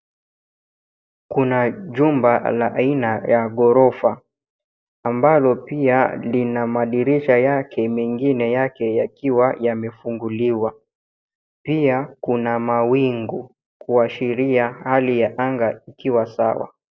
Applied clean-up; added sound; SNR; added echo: none; none; none; none.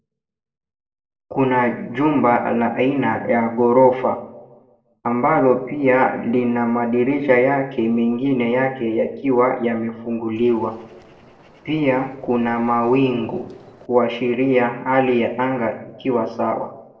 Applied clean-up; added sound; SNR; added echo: neural separator model SepFormer DNS4.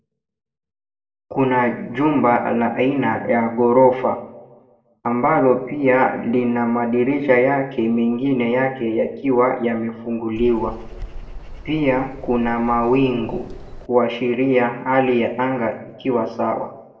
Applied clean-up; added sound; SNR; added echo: none; Bird vocalization, bird call, bird song; 14 dB; reverberation time 0.6 s.